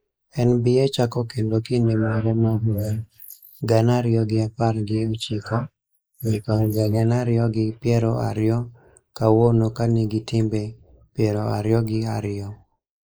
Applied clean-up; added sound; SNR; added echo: neural mask model Resemble Enhance denoiser.